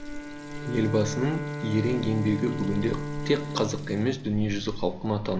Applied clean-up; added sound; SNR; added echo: none; Bowed string instrument + Sink (filling or washing) / Water tap, faucet; 6 dB; none.